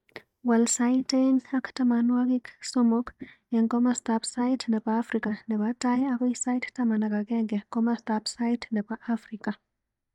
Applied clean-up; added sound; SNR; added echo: neural mask model DeepFilterNet 3.